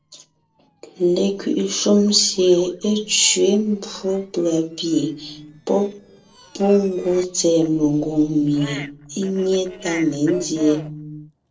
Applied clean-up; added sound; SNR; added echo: neural separator model SepFormer DNS4.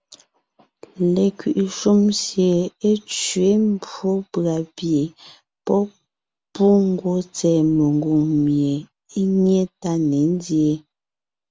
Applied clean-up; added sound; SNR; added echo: none; none; none; none.